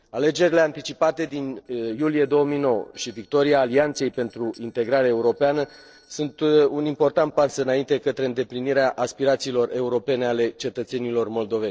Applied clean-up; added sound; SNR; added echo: neural separator model SepFormer DNS4.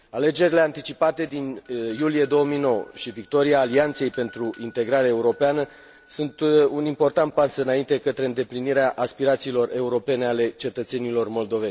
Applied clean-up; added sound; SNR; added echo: none; Doorbell; 14 dB; none.